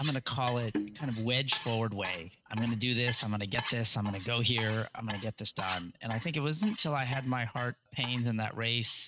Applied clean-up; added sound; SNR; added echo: neural mask model RNNoise.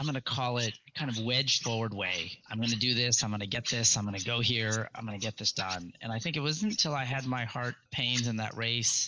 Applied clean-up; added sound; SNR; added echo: neural mask model Resemble Enhance denoiser.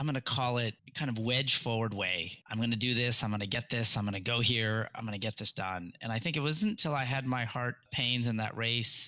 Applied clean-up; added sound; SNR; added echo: none; none; none; none.